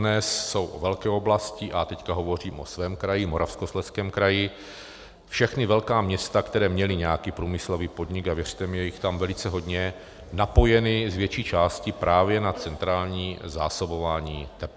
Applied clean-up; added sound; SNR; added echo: none; Bowed string instrument; 20 dB; none.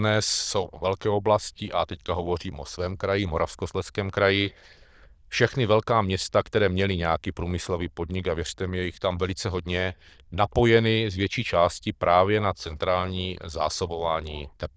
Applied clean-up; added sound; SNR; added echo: neural diffusion model UNIVERSE++.